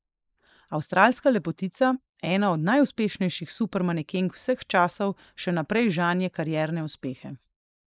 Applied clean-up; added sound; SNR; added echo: neural mask model Resemble Enhance denoiser.